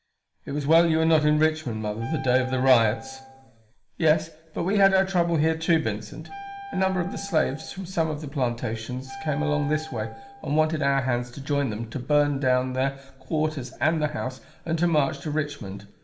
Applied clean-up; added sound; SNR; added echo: none; Wind instrument, woodwind instrument; 16 dB; reverberation time 0.7 s.